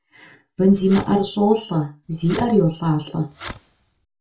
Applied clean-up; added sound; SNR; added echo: none; Fireworks; 19 dB; reverberation time 0.2 s.